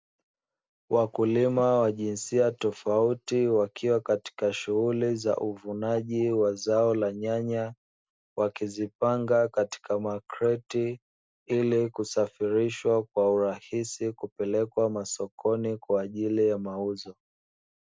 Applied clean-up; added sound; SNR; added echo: none; none; none; none.